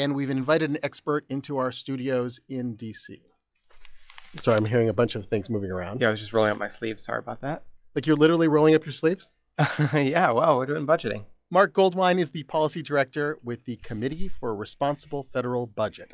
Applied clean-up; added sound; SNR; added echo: classical method log-MMSE.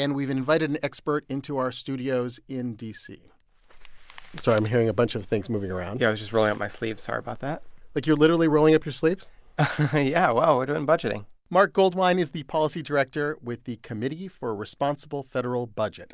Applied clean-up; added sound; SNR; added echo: none; none; none; none.